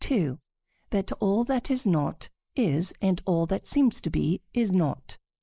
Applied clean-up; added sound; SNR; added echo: neural mask model Resemble Enhance denoiser.